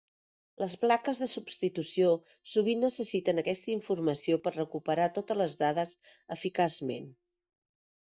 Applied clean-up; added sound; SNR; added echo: neural mask model DeepFilterNet 3.